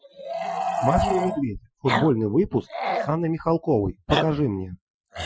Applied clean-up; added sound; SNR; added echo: classical method Wiener filter.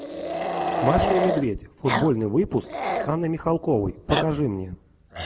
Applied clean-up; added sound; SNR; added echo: none; Growling; 3 dB; none.